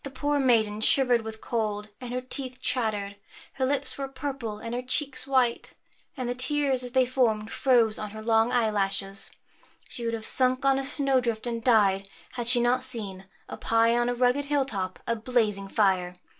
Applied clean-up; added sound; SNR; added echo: none; none; none; reverberation time 0.2 s.